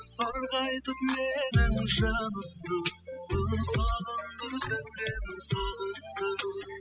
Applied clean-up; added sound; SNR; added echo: classical method spectral subtraction.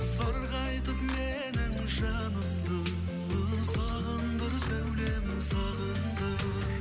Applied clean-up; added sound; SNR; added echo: none; Marimba, xylophone; 19 dB; none.